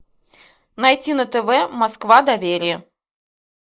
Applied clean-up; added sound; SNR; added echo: neural mask model Resemble Enhance denoiser.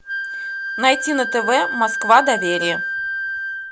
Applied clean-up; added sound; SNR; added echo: none; Wind instrument, woodwind instrument; 4 dB; none.